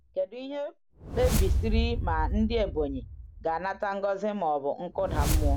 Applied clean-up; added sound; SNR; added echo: none; Whoosh, swoosh, swish; 0 dB; none.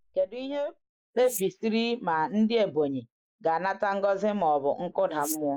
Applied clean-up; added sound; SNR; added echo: neural mask model Resemble Enhance denoiser.